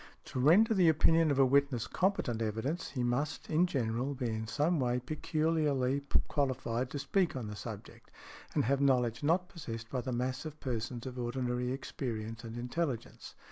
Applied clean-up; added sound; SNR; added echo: none; none; none; none.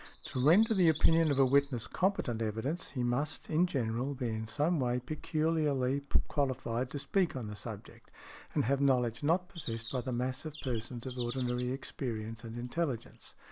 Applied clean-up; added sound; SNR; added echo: none; Bird vocalization, bird call, bird song; 15 dB; none.